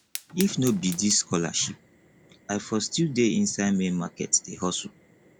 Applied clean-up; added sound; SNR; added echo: none; Fire; 19 dB; none.